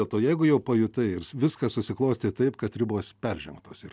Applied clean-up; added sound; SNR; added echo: none; none; none; none.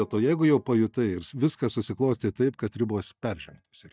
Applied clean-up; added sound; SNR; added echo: neural mask model DeepFilterNet 3.